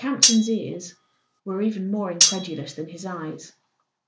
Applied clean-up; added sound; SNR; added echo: none; Cutlery, silverware; -3 dB; none.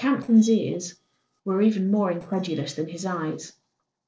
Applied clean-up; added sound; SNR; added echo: neural separator model SepFormer DNS4.